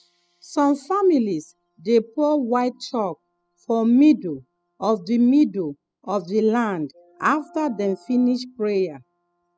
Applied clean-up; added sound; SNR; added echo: classical method spectral subtraction.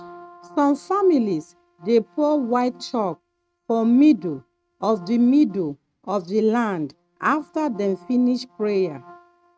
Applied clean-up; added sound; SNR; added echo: neural mask model RNNoise.